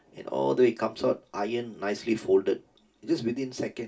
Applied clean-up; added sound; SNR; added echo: none; none; none; reverberation time 0.2 s.